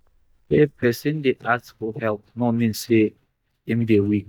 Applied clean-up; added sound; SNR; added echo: neural mask model DeepFilterNet 3.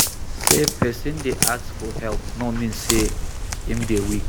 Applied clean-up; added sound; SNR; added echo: none; Walk, footsteps; -1 dB; none.